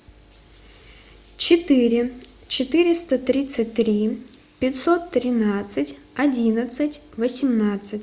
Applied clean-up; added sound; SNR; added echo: none; none; none; none.